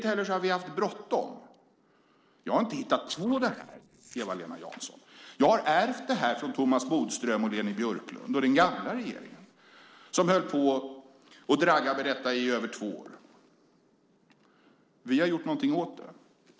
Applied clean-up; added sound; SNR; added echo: neural separator model SepFormer DNS4.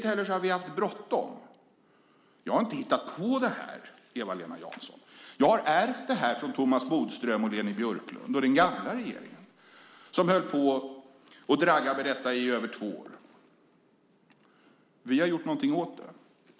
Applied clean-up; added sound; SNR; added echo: none; none; none; none.